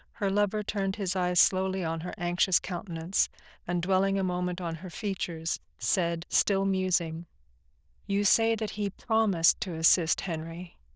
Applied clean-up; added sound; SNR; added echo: neural diffusion model UNIVERSE++.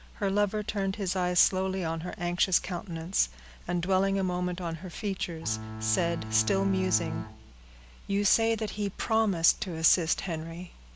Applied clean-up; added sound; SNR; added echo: none; Bowed string instrument; 7 dB; none.